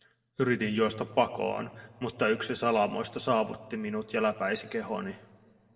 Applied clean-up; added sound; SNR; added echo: none; none; none; reverberation time 1.3 s.